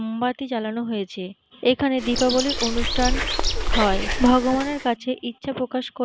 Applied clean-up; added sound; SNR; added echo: none; Bird; 0 dB; none.